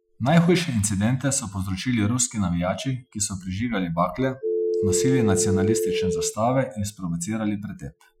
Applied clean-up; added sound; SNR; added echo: classical method Wiener filter.